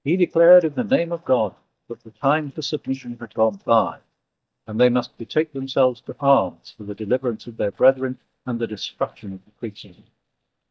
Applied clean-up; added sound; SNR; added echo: neural mask model DeepFilterNet 3.